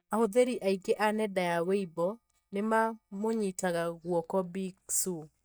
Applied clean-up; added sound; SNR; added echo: neural mask model DeepFilterNet 3.